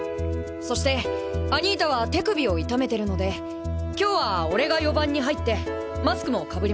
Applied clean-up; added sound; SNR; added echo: none; none; none; none.